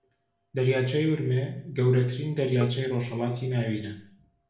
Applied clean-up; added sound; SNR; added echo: none; Bowed string instrument; 17 dB; reverberation time 0.5 s.